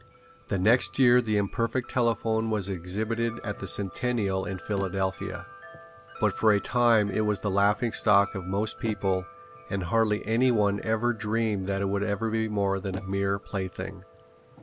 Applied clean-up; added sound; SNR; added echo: none; Bicycle + Wind chime; 18 dB; none.